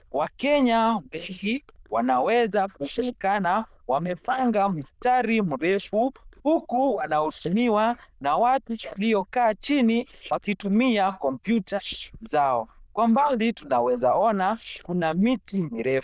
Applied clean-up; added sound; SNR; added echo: neural diffusion model UNIVERSE++.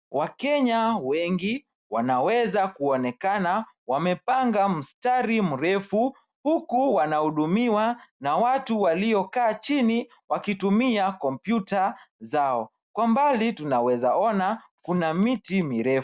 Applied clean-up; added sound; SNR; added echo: none; none; none; none.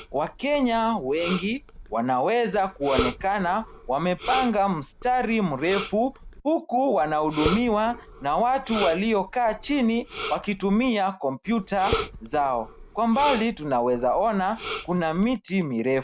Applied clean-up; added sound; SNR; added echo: none; Respiratory sounds; 11 dB; none.